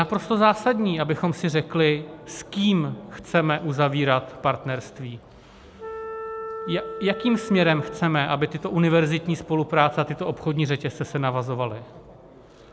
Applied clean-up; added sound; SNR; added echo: none; Wind instrument, woodwind instrument; 11 dB; none.